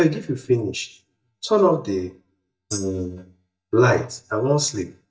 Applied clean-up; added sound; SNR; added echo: neural mask model DeepFilterNet 3.